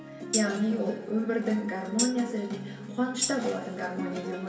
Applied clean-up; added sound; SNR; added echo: none; Tambourine; 6 dB; reverberation time 2.7 s.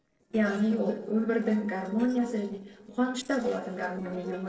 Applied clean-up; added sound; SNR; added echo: neural separator model SepFormer DNS4.